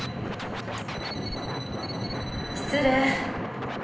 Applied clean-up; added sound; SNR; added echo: none; Scratching (performance technique); 6 dB; reverberation time 0.8 s.